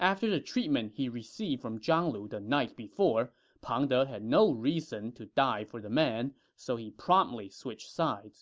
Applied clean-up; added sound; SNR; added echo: none; none; none; none.